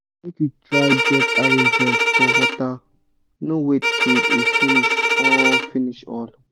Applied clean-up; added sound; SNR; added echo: none; Bowed string instrument; -4 dB; none.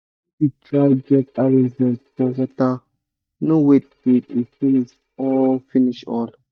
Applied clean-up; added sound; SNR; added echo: neural mask model DeepFilterNet 3.